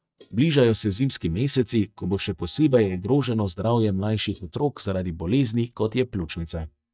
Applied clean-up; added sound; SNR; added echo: neural mask model DeepFilterNet 3.